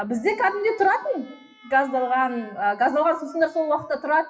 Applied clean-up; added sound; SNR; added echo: classical method WPE with log-MMSE.